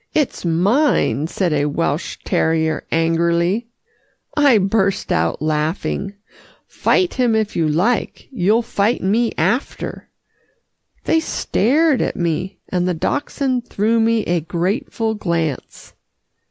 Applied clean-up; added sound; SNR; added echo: none; none; none; none.